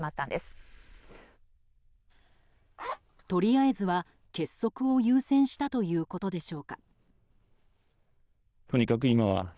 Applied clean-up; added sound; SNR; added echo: neural diffusion model UNIVERSE++.